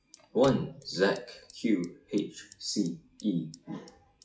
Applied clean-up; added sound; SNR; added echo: classical method WPE with log-MMSE.